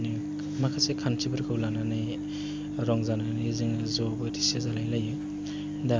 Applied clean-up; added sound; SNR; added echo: none; Microwave oven; 3 dB; none.